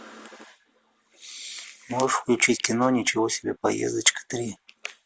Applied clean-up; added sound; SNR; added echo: none; none; none; none.